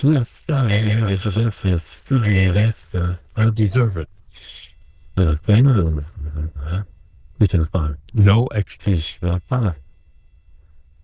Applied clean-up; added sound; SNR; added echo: neural diffusion model UNIVERSE++.